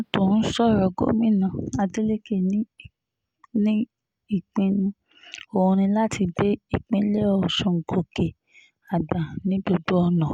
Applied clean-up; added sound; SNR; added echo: none; none; none; none.